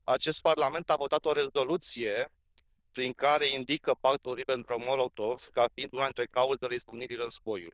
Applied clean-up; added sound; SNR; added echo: neural diffusion model UNIVERSE++.